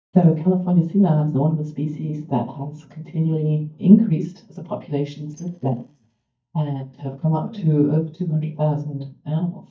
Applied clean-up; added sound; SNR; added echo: neural mask model DeepFilterNet 3.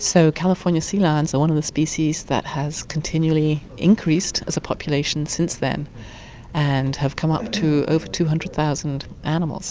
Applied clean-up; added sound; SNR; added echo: none; none; none; none.